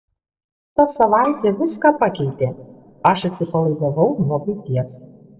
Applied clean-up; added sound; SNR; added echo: neural separator model SepFormer DNS4.